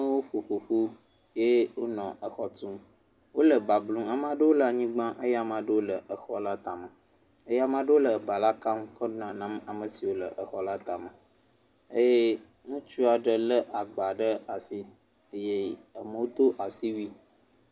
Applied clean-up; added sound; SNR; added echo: none; none; none; none.